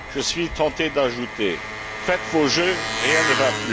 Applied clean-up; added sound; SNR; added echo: none; Engine; 4 dB; none.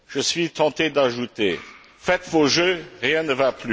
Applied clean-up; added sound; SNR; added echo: none; none; none; none.